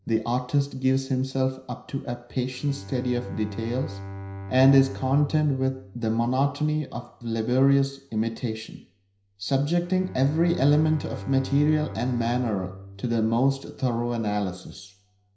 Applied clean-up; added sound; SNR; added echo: none; Bowed string instrument; 15 dB; reverberation time 0.5 s.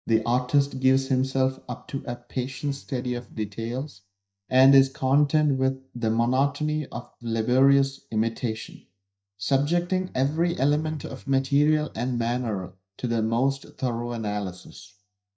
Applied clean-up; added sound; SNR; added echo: neural mask model DeepFilterNet 3.